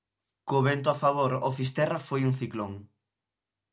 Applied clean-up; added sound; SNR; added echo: none; none; none; none.